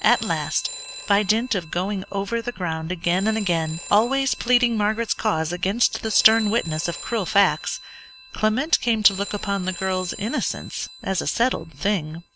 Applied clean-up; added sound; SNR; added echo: none; Telephone; 15 dB; none.